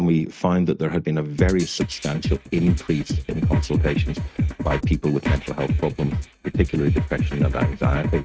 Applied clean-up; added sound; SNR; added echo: neural mask model RNNoise.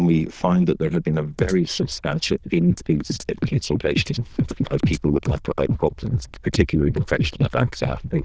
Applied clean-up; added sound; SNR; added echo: neural diffusion model UNIVERSE++.